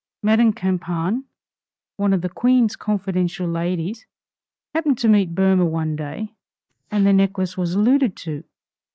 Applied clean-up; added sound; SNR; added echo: neural mask model Resemble Enhance denoiser.